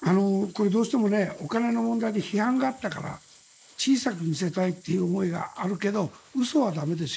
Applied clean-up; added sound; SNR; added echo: neural mask model Resemble Enhance denoiser.